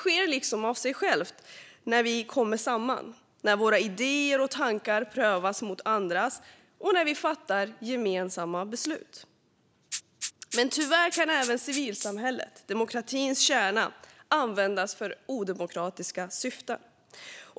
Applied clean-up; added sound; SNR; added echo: none; Rattle (instrument); 12 dB; none.